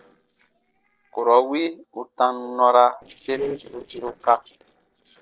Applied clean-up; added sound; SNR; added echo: neural separator model SepFormer DNS4.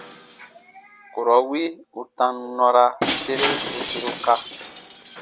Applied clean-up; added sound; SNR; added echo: none; Shatter; 8 dB; none.